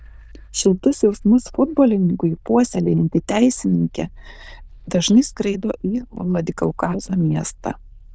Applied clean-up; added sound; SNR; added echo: neural diffusion model UNIVERSE++.